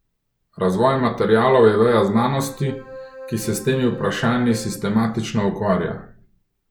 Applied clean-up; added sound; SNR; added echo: none; Keyboard (musical); 17 dB; none.